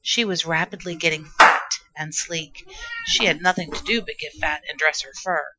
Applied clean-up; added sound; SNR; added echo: classical method Wiener filter.